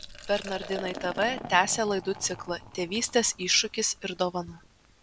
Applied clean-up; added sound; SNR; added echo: none; Liquid; 14 dB; none.